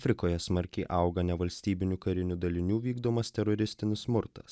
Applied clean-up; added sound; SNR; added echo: none; none; none; none.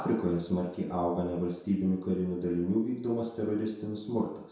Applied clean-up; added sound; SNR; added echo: none; none; none; reverberation time 0.7 s.